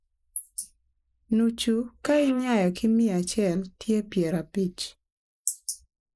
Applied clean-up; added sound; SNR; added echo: neural mask model Resemble Enhance denoiser.